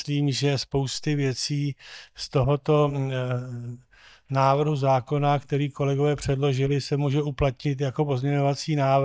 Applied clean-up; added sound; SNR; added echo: neural mask model DeepFilterNet 3.